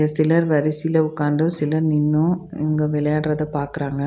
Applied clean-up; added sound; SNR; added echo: none; none; none; none.